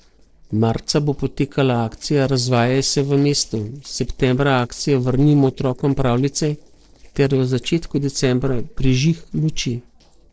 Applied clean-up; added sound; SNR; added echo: neural separator model SepFormer DNS4.